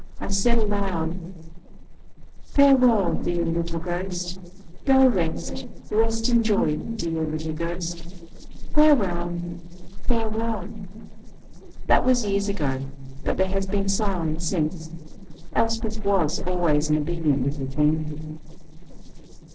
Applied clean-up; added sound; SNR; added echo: neural separator model SepFormer DNS4.